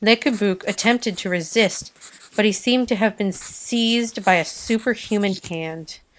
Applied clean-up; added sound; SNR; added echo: neural mask model Resemble Enhance denoiser.